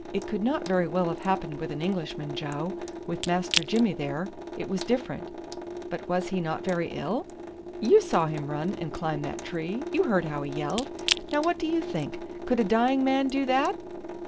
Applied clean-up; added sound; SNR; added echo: none; Drip / Sink (filling or washing) / Water tap, faucet + Crack / Crushing; 7 dB; none.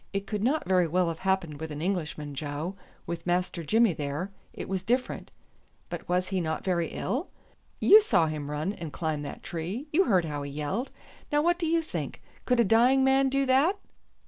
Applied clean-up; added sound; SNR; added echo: none; none; none; none.